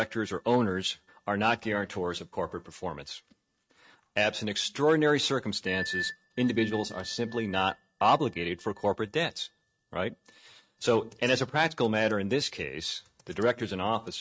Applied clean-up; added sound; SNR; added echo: neural mask model RNNoise.